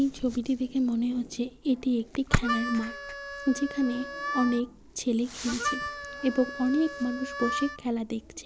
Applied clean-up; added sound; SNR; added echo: none; Harmonica; 8 dB; none.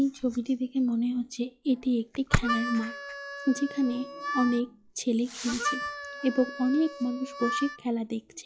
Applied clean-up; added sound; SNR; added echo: classical method log-MMSE.